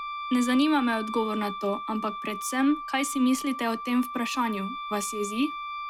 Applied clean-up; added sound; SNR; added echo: none; Wind instrument, woodwind instrument; 8 dB; none.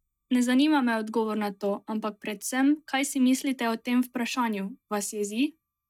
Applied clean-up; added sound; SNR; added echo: neural mask model DeepFilterNet 3.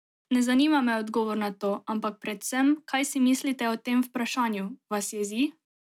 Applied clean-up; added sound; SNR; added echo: none; none; none; none.